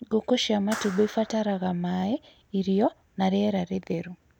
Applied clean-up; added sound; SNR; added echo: none; Clapping; 18 dB; none.